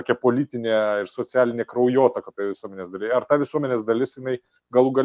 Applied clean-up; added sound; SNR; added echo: none; none; none; none.